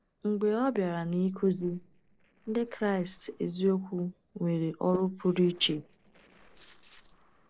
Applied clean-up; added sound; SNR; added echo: neural separator model SepFormer DNS4.